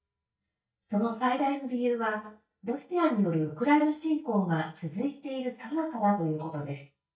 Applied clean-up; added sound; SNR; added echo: neural mask model DeepFilterNet 3.